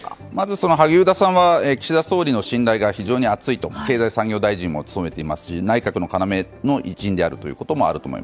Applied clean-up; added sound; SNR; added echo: none; none; none; none.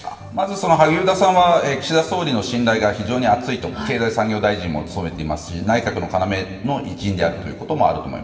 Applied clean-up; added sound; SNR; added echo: none; none; none; reverberation time 1.4 s.